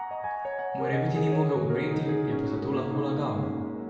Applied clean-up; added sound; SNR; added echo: none; Piano; 1 dB; reverberation time 1.2 s.